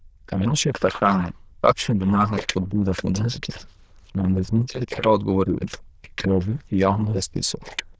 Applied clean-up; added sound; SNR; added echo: neural diffusion model UNIVERSE++.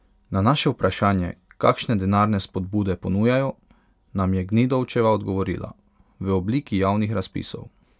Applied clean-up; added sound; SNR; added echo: none; none; none; none.